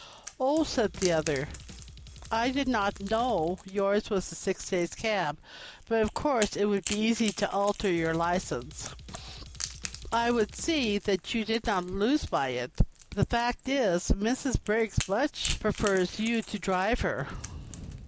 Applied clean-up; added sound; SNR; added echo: none; Drum kit + Crack / Crackle; 15 dB; none.